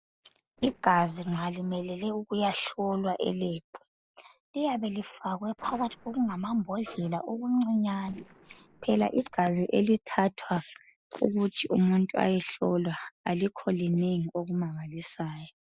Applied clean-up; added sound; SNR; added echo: neural separator model SepFormer DNS4.